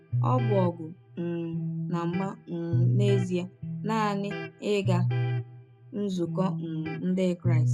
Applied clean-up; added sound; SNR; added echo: none; Electric guitar; -1 dB; none.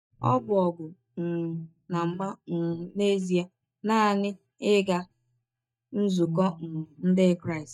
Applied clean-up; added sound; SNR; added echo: neural mask model DeepFilterNet 3.